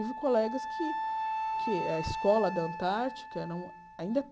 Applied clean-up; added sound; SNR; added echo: none; Wind instrument, woodwind instrument; 4 dB; none.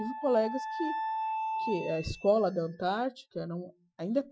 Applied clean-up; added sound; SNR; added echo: classical method Wiener filter.